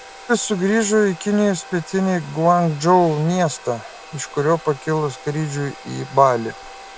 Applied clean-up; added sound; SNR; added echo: none; Domestic sounds, home sounds; 19 dB; none.